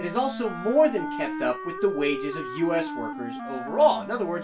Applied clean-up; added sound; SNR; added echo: none; Wind instrument, woodwind instrument; 8 dB; reverberation time 0.2 s.